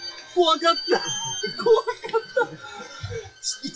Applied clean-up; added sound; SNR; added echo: classical method WPE with log-MMSE.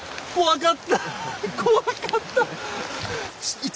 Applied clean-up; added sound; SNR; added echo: none; none; none; none.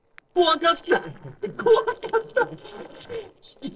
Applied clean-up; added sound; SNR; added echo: neural separator model SepFormer DNS4.